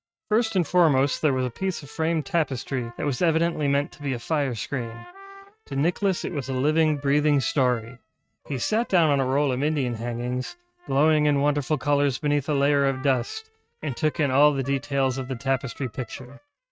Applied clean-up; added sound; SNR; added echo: neural mask model RNNoise.